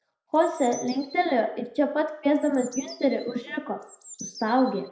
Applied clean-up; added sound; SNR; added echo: none; Bird; 18 dB; reverberation time 0.5 s.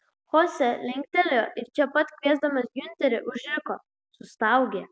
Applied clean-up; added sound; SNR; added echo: none; none; none; none.